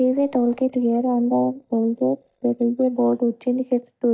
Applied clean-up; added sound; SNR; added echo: neural mask model DeepFilterNet 3.